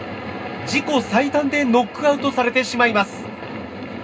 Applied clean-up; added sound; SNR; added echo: none; none; none; reverberation time 0.2 s.